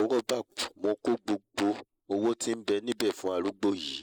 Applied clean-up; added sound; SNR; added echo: neural mask model Resemble Enhance denoiser.